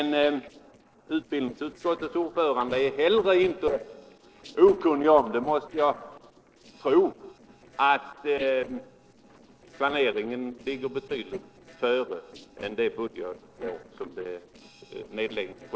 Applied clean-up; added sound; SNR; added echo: neural separator model SepFormer DNS4.